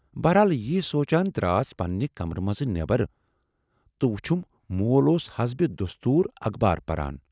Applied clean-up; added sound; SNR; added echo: none; none; none; none.